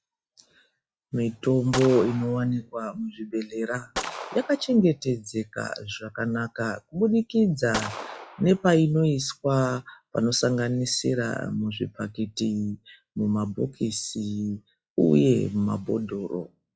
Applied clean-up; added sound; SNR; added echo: classical method log-MMSE.